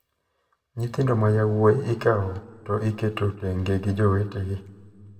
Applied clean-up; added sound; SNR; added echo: none; none; none; reverberation time 0.9 s.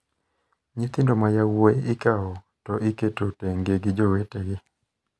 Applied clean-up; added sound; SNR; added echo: none; none; none; none.